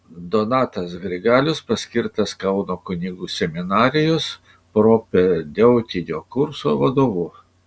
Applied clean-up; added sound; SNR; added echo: none; none; none; none.